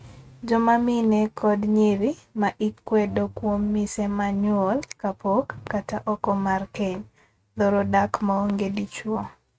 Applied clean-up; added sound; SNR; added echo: neural mask model RNNoise.